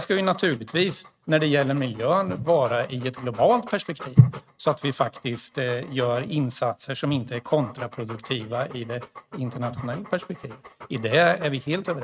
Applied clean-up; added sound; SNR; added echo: neural mask model RNNoise.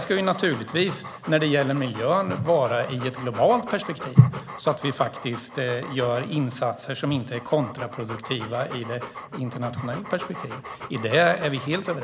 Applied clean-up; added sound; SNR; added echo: none; Dog; 14 dB; none.